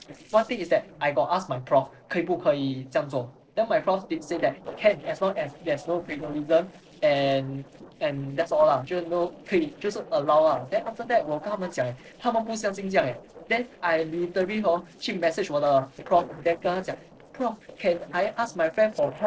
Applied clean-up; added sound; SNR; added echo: neural separator model SepFormer DNS4.